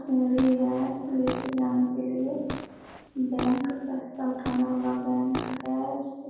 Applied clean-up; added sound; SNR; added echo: none; Fart; 11 dB; reverberation time 1.3 s.